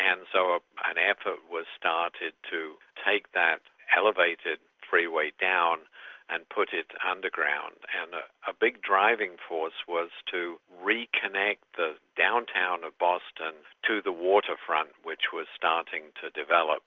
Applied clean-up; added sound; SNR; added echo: none; none; none; none.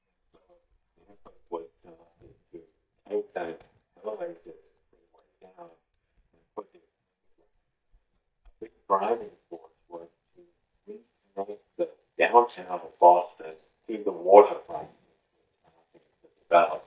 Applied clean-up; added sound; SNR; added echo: neural mask model DeepFilterNet 3.